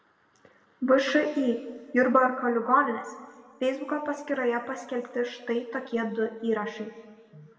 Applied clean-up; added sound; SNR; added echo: none; none; none; reverberation time 1.4 s.